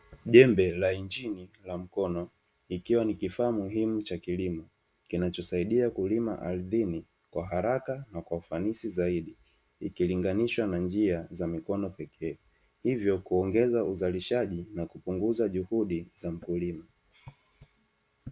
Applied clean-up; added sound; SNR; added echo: none; none; none; none.